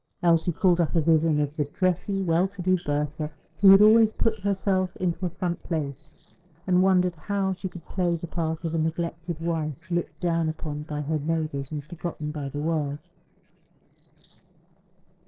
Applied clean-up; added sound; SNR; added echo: neural separator model SepFormer DNS4.